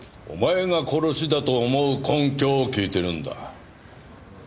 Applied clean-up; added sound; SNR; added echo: none; none; none; none.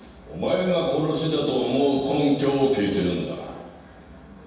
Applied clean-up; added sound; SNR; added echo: none; none; none; reverberation time 1.2 s.